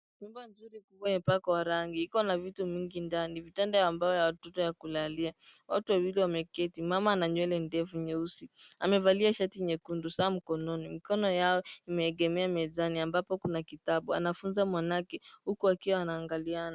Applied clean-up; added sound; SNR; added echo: none; none; none; none.